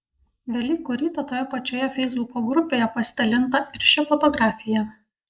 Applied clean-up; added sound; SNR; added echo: neural mask model Resemble Enhance denoiser.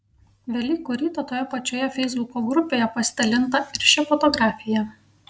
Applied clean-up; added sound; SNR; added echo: none; none; none; none.